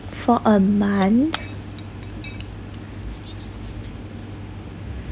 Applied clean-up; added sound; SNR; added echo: none; Shatter / Crushing; 18 dB; none.